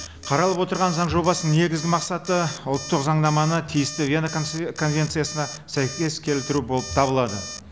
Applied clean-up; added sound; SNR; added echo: none; Alarm; 13 dB; none.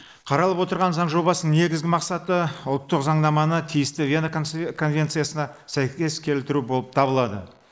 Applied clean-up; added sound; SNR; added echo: neural mask model Resemble Enhance denoiser.